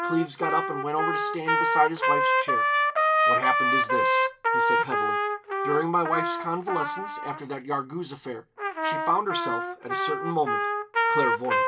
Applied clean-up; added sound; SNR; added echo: none; Trumpet; -4 dB; reverberation time 0.2 s.